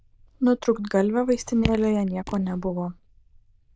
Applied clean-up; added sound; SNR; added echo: neural diffusion model UNIVERSE++.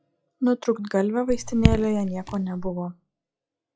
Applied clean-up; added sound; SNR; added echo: classical method log-MMSE.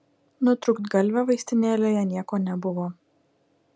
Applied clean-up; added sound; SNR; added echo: none; none; none; none.